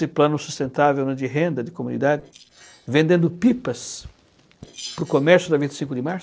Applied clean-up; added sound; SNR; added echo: neural separator model SepFormer DNS4.